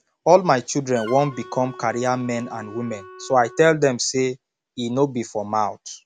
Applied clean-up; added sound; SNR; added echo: none; Wind instrument, woodwind instrument; 18 dB; none.